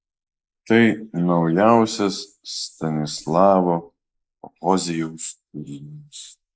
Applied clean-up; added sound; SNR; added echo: neural mask model Resemble Enhance denoiser.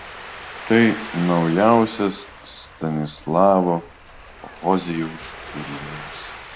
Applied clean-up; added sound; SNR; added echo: none; Ocean; 15 dB; none.